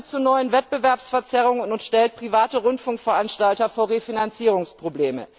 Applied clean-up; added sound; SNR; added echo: none; none; none; none.